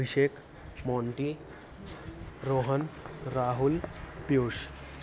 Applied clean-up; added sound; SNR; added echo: none; none; none; none.